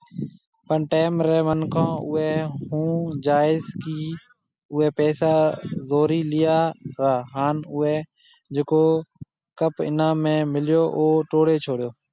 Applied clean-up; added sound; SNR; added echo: none; none; none; none.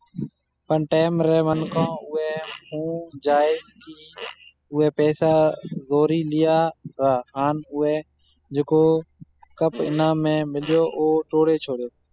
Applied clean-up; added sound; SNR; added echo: classical method spectral subtraction.